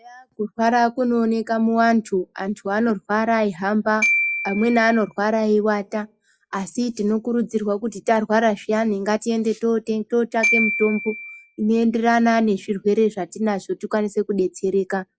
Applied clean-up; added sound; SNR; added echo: classical method log-MMSE.